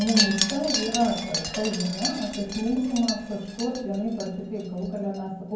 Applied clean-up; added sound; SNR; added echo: none; Wind chime; 5 dB; reverberation time 0.9 s.